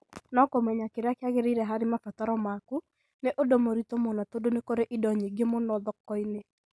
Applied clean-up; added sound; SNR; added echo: none; none; none; none.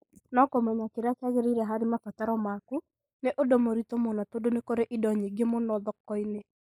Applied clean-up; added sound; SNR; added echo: neural mask model Resemble Enhance denoiser.